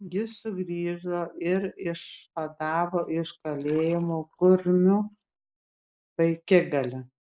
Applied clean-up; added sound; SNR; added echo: neural mask model Resemble Enhance denoiser.